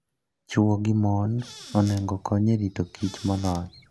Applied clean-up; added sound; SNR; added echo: none; Squeak / Cupboard open or close; 19 dB; none.